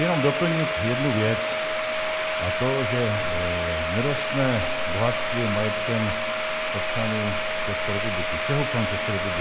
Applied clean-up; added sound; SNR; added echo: none; Domestic sounds, home sounds; -2 dB; none.